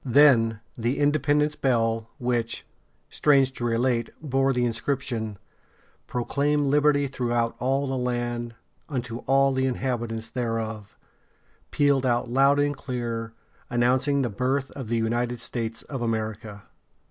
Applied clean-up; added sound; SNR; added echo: none; none; none; none.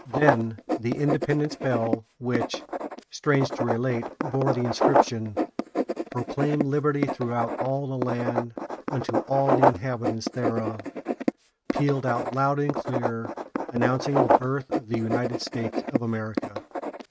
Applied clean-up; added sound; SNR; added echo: neural mask model RNNoise.